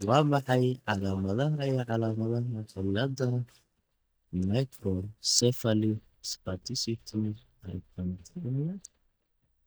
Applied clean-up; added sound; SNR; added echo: neural mask model DeepFilterNet 3.